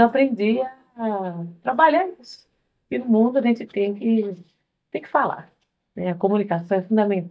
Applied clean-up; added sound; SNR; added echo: neural mask model DeepFilterNet 3.